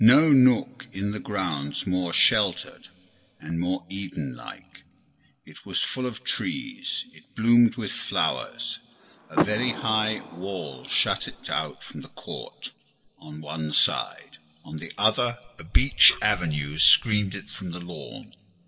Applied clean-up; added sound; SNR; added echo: none; Door / Car; 7 dB; reverberation time 0.3 s.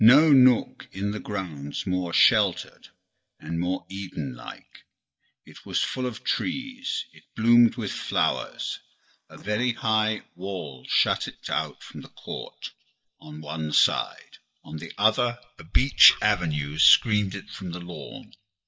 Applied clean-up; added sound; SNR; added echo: neural mask model DeepFilterNet 3.